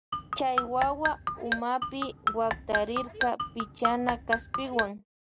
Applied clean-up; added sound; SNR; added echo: none; Marimba, xylophone; 2 dB; none.